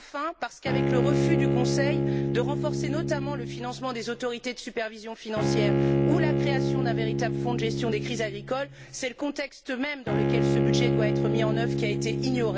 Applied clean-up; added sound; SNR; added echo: none; Bowed string instrument; -5 dB; none.